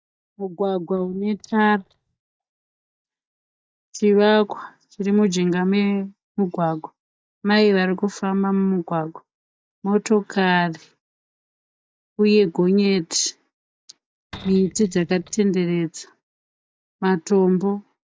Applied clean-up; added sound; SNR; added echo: neural mask model DeepFilterNet 3.